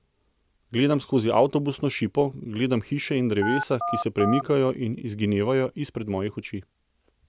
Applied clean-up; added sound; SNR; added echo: none; Telephone; 3 dB; none.